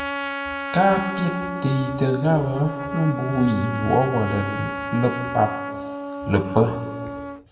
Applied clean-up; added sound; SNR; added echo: none; Trumpet; 7 dB; reverberation time 1.1 s.